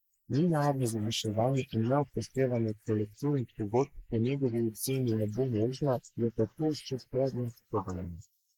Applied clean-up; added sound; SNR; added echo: neural mask model Resemble Enhance denoiser.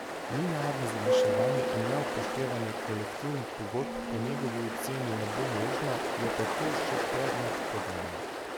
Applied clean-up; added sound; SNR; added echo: none; Ocean; -4 dB; none.